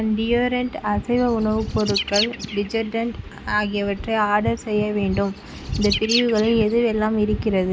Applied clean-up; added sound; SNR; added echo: none; Bird; 12 dB; none.